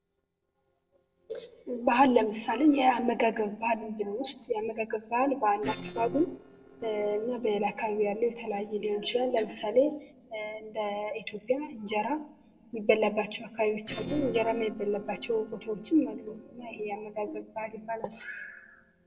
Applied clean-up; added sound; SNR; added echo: neural separator model SepFormer DNS4.